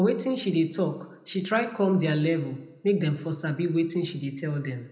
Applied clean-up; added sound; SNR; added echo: none; none; none; reverberation time 0.7 s.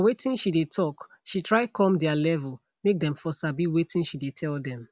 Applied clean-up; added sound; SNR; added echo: none; none; none; none.